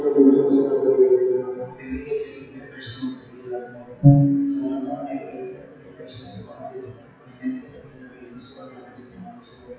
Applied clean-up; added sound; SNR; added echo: classical method WPE with log-MMSE.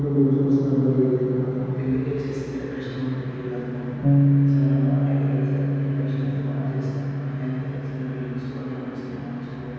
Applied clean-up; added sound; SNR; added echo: none; Bass guitar; -2 dB; reverberation time 2.1 s.